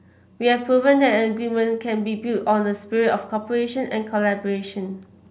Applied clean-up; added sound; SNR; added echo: none; none; none; none.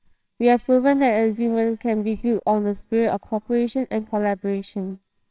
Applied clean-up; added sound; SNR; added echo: neural separator model SepFormer WHAMR!.